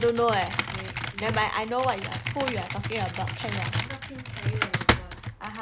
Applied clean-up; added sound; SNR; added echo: none; Computer keyboard; 1 dB; none.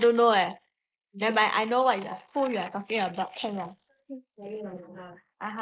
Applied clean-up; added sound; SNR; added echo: neural mask model Resemble Enhance denoiser.